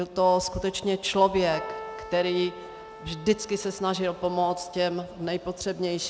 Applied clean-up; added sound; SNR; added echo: none; Keyboard (musical); 15 dB; none.